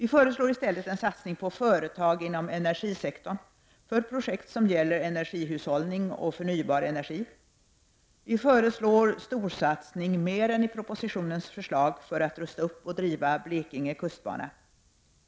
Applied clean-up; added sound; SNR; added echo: none; none; none; none.